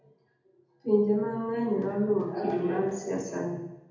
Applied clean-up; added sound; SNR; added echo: none; none; none; reverberation time 0.8 s.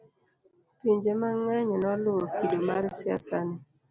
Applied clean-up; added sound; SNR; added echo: none; none; none; none.